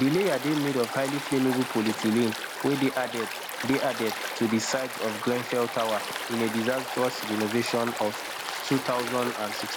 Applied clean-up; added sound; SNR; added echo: none; Stream; 6 dB; none.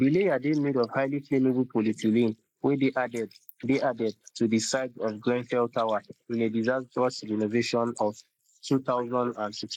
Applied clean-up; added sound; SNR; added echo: neural mask model Resemble Enhance denoiser.